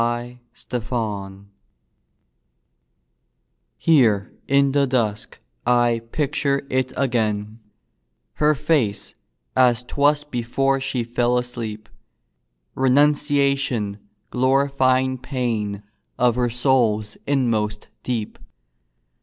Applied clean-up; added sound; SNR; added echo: none; none; none; none.